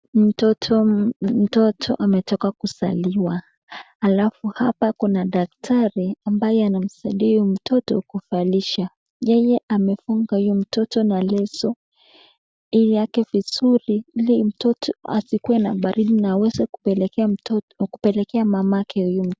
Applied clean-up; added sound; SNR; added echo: none; none; none; none.